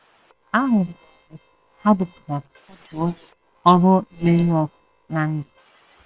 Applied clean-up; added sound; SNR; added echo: neural separator model SepFormer WHAM!.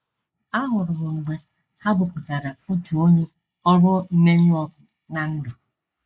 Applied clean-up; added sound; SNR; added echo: neural mask model Resemble Enhance denoiser.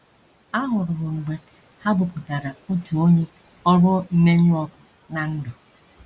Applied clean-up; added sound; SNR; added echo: none; none; none; none.